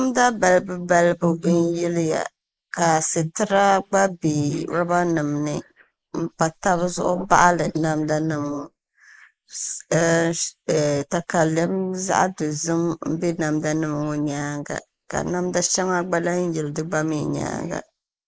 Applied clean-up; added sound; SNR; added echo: neural mask model Resemble Enhance denoiser.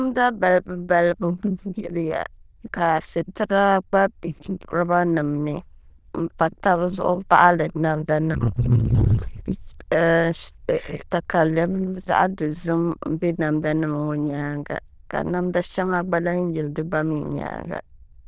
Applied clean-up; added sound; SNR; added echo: neural diffusion model UNIVERSE++.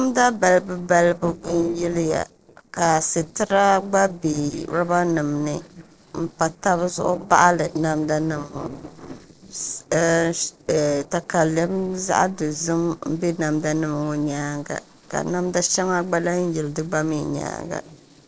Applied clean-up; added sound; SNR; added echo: neural separator model SepFormer DNS4.